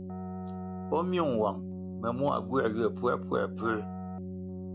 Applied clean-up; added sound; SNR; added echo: none; Keyboard (musical); 6 dB; none.